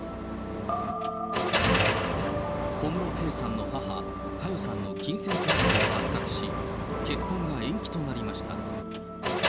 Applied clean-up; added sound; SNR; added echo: none; Car; -3 dB; none.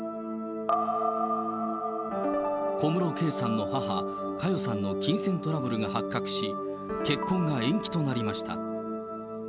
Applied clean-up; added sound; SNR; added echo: none; none; none; none.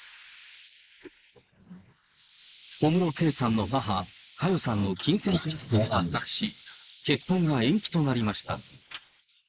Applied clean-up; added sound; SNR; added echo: neural mask model Resemble Enhance denoiser.